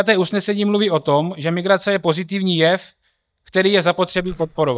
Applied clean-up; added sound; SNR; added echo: neural mask model DeepFilterNet 3.